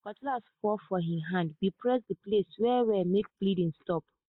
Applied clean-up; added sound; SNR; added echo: neural mask model Resemble Enhance denoiser.